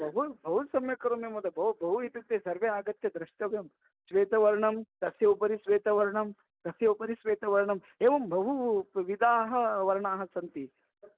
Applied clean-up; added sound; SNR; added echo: none; none; none; none.